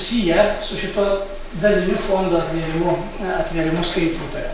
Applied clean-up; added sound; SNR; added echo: none; none; none; none.